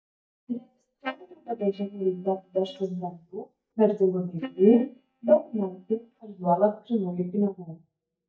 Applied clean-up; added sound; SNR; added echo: neural mask model DeepFilterNet 3.